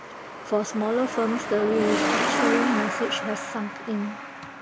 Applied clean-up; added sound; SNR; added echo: none; Truck; 1 dB; none.